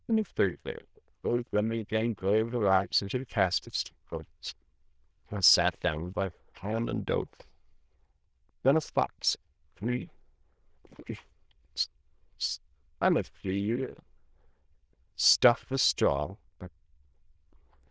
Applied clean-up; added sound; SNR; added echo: neural diffusion model UNIVERSE++.